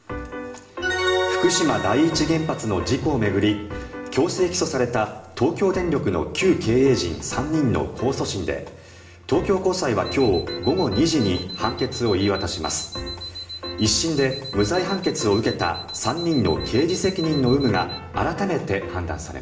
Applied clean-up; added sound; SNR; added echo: none; Alarm; 13 dB; reverberation time 1.4 s.